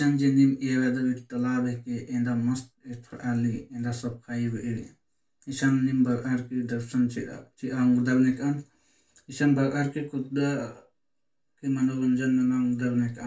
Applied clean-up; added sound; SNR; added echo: none; none; none; reverberation time 0.2 s.